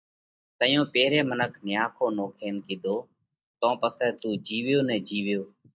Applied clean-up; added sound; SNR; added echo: neural mask model DeepFilterNet 3.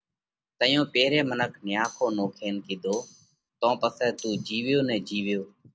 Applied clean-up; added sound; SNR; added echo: none; Tambourine; 20 dB; none.